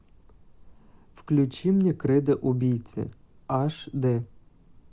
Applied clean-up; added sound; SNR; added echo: none; none; none; none.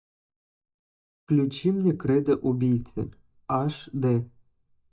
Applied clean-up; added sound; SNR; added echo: neural mask model DeepFilterNet 3.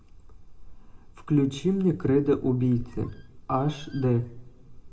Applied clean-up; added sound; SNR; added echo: none; Squeak; 17 dB; reverberation time 0.4 s.